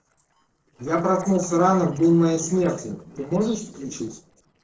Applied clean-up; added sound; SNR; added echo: neural separator model SepFormer DNS4.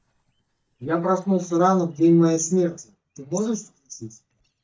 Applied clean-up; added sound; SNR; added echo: neural mask model DeepFilterNet 3.